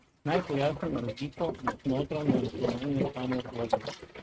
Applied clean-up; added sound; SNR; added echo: neural mask model RNNoise.